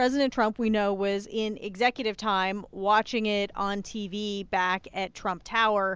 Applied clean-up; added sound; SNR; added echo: none; none; none; none.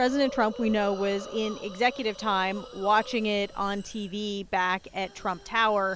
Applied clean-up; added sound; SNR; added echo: none; Hiss; 16 dB; none.